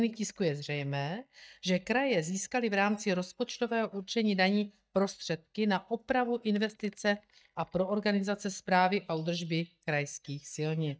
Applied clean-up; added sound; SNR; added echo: neural mask model DeepFilterNet 3.